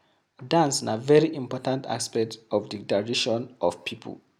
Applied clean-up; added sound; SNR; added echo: none; none; none; none.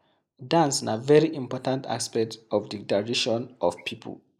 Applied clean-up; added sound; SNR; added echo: neural mask model Resemble Enhance denoiser.